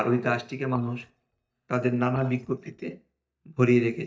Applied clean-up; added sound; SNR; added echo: neural mask model DeepFilterNet 3.